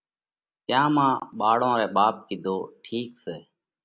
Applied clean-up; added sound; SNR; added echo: none; none; none; none.